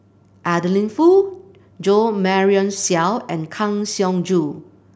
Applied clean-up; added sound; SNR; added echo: none; none; none; none.